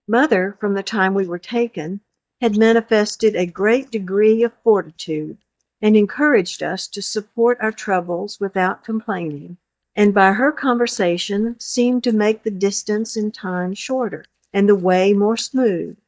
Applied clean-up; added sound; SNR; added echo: neural mask model DeepFilterNet 3.